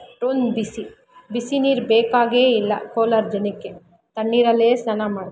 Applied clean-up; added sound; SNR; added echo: none; none; none; none.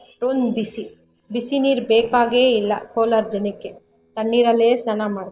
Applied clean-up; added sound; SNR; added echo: neural separator model SepFormer DNS4.